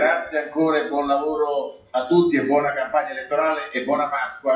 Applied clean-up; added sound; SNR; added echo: classical method WPE with log-MMSE.